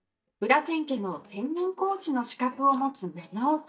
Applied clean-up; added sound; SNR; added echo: neural mask model DeepFilterNet 3.